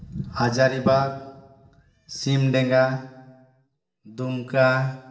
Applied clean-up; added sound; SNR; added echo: none; none; none; reverberation time 1.1 s.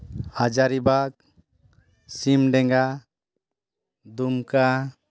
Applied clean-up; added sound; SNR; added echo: none; none; none; none.